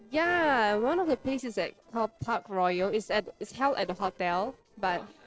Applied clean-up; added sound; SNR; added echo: neural separator model SepFormer DNS4.